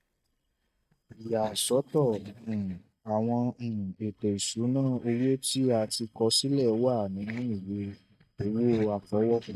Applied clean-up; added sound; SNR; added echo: neural mask model DeepFilterNet 3.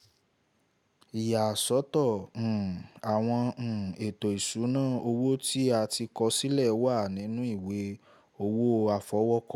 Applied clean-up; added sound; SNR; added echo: none; none; none; none.